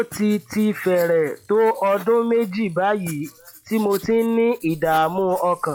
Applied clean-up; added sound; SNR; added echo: classical method log-MMSE.